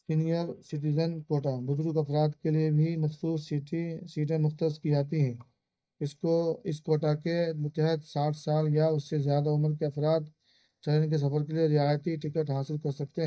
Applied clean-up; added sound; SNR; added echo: neural mask model DeepFilterNet 3.